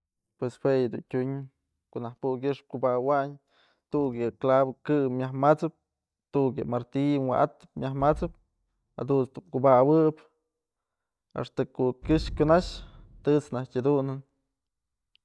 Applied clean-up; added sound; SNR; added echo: neural mask model DeepFilterNet 3.